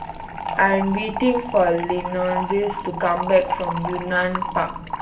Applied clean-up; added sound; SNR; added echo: none; Fill (with liquid) / Trickle, dribble; 7 dB; reverberation time 0.2 s.